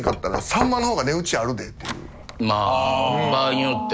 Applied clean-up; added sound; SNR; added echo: none; Knock; 9 dB; none.